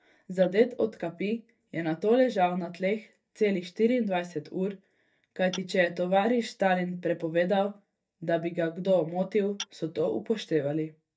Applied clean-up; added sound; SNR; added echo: neural mask model DeepFilterNet 3.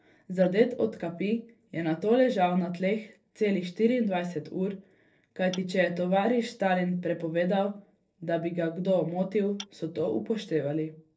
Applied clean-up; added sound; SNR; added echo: neural separator model SepFormer DNS4.